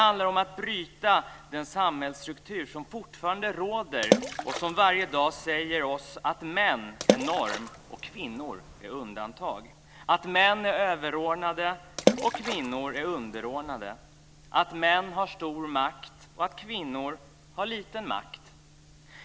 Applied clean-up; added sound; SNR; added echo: none; Water / Splash, splatter; 1 dB; none.